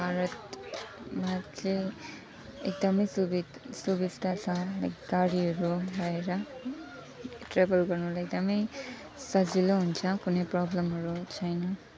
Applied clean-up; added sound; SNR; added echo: none; none; none; none.